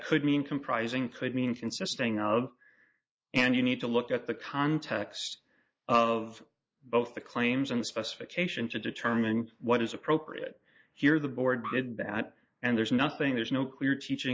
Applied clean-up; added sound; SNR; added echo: neural mask model Resemble Enhance denoiser.